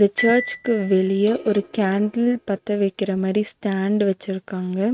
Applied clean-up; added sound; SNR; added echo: neural mask model RNNoise.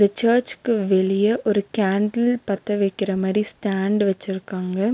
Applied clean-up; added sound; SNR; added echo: none; none; none; none.